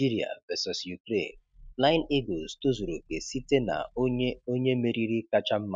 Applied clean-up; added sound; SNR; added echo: neural mask model RNNoise.